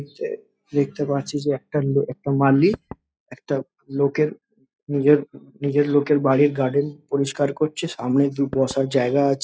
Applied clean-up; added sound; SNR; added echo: classical method log-MMSE.